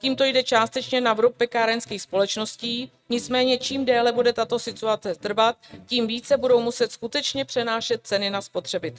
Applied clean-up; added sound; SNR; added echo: neural mask model RNNoise.